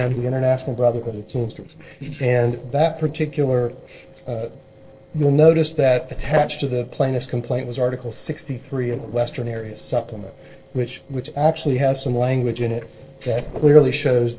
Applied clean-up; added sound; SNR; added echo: neural separator model SepFormer DNS4.